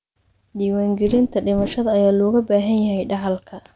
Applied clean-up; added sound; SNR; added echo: none; Whoosh, swoosh, swish; 11 dB; none.